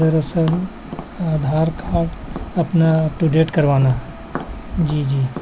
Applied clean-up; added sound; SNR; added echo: none; Tap; 16 dB; none.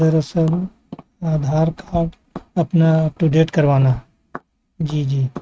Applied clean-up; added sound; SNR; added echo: neural mask model RNNoise.